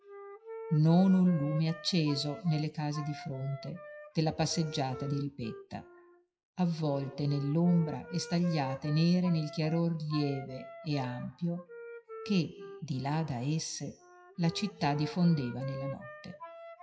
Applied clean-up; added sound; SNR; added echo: classical method WPE with log-MMSE.